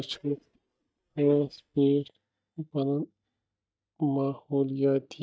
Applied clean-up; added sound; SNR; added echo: neural mask model DeepFilterNet 3.